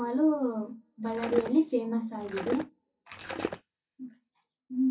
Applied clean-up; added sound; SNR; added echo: none; Skateboard; 6 dB; reverberation time 0.3 s.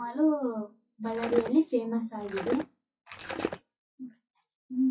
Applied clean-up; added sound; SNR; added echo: classical method WPE with log-MMSE.